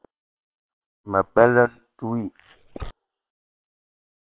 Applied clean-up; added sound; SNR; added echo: neural separator model SepFormer WHAM!.